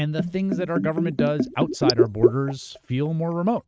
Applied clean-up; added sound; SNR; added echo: neural mask model RNNoise.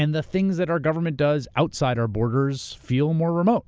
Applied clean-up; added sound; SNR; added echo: none; none; none; none.